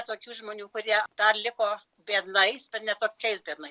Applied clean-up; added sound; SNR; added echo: none; none; none; none.